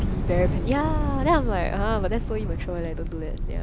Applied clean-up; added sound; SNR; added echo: none; Thunder / Explosion; -2 dB; none.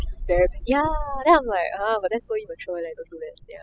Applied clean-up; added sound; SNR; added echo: classical method spectral subtraction.